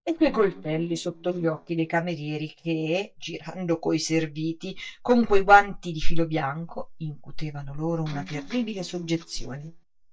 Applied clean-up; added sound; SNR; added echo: neural mask model DeepFilterNet 3.